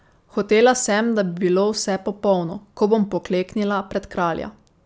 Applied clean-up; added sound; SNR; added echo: none; none; none; none.